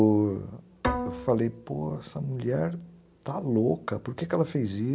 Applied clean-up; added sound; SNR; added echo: none; Bowed string instrument; 7 dB; none.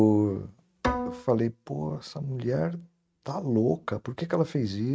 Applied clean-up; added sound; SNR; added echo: neural mask model RNNoise.